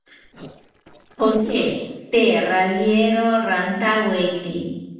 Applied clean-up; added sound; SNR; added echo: neural separator model SepFormer DNS4.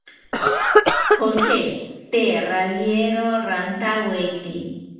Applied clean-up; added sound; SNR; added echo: none; Cough; -4 dB; reverberation time 0.9 s.